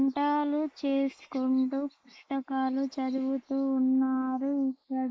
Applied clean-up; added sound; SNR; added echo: neural mask model Resemble Enhance denoiser.